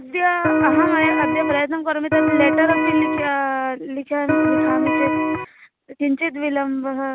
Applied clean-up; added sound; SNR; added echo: none; Electric guitar; -4 dB; none.